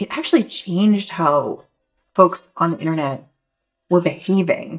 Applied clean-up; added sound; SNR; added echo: neural mask model DeepFilterNet 3.